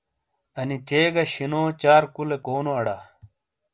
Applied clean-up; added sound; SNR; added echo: none; none; none; none.